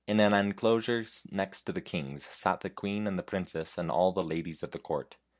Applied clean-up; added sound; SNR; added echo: none; none; none; none.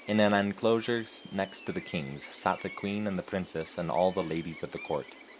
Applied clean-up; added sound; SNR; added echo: none; Gull, seagull; 18 dB; none.